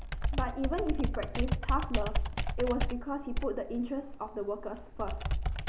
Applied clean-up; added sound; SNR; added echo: none; Computer keyboard; -3 dB; none.